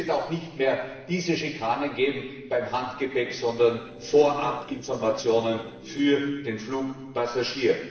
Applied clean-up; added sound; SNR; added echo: neural separator model SepFormer DNS4.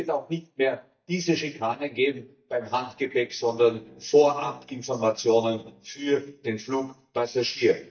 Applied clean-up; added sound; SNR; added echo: neural mask model DeepFilterNet 3.